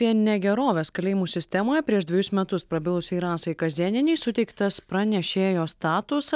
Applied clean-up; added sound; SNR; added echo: none; none; none; none.